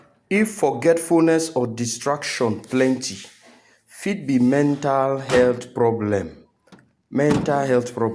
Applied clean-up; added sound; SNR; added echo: none; Motor vehicle (road); 15 dB; none.